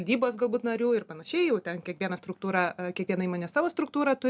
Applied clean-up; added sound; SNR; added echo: none; none; none; none.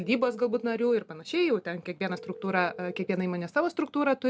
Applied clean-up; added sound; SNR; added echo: none; Telephone; 16 dB; none.